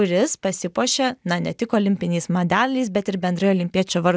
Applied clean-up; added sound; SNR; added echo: none; none; none; none.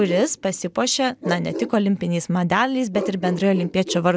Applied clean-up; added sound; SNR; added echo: none; Bark; 12 dB; none.